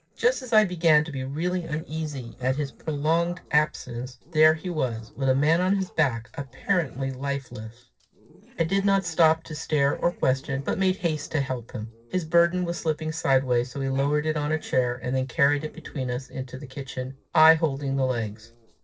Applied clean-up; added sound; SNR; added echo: neural separator model SepFormer DNS4.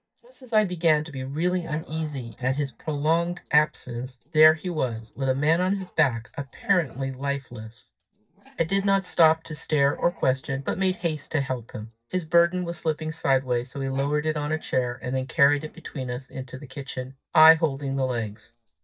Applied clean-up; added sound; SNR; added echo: neural mask model DeepFilterNet 3.